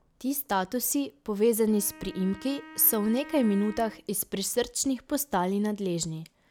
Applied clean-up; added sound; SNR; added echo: none; Wind instrument, woodwind instrument; 19 dB; none.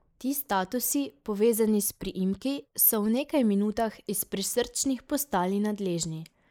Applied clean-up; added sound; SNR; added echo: neural mask model Resemble Enhance denoiser.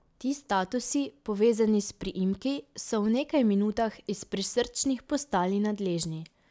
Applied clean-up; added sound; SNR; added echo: none; none; none; none.